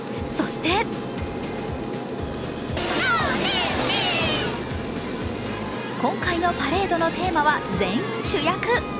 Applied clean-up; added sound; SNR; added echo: none; Aircraft; 5 dB; none.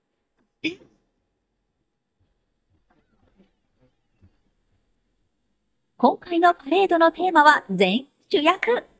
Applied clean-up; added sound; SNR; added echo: neural mask model DeepFilterNet 3.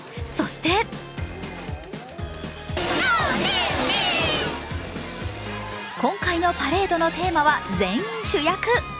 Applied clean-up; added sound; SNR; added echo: none; none; none; none.